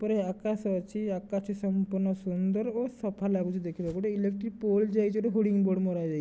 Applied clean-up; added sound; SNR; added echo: none; none; none; none.